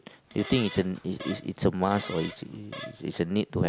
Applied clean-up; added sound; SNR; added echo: none; Fart; 13 dB; none.